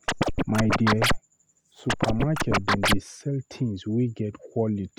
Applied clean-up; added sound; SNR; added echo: none; Scratching (performance technique); -4 dB; none.